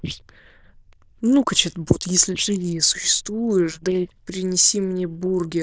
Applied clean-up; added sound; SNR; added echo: neural diffusion model UNIVERSE++.